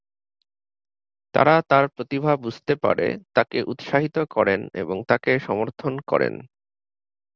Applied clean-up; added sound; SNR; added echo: none; none; none; none.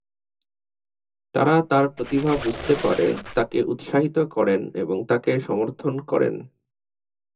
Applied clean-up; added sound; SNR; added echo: none; Squeak; 11 dB; reverberation time 0.2 s.